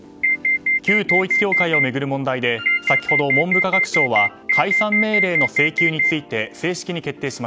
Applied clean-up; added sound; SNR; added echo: none; Alarm; -4 dB; none.